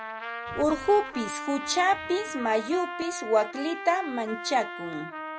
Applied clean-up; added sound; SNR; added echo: none; Trumpet; 9 dB; none.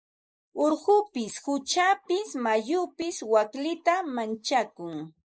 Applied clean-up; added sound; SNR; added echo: neural mask model Resemble Enhance denoiser.